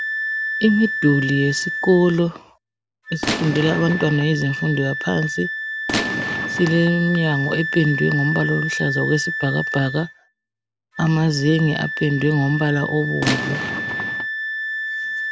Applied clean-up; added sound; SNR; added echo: none; Wind instrument, woodwind instrument + Gunshot, gunfire; 5 dB; none.